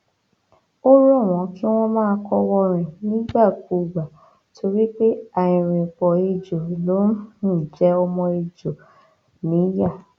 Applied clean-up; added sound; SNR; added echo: none; none; none; none.